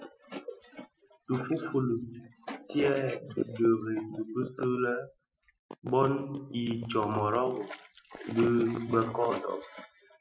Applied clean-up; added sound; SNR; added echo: classical method Wiener filter.